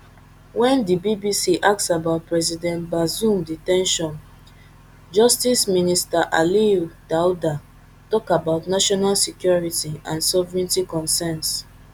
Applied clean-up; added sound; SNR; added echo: none; none; none; none.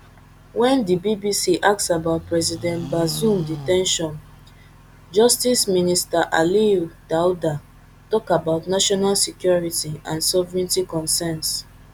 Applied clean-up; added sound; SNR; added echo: none; Livestock, farm animals, working animals; 14 dB; none.